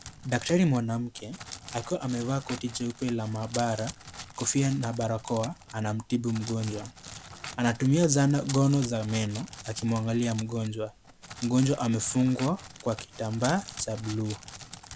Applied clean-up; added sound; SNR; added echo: none; Crackle; 15 dB; none.